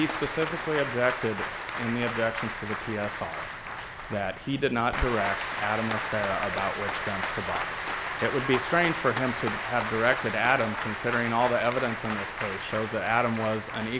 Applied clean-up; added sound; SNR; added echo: none; Applause; 4 dB; none.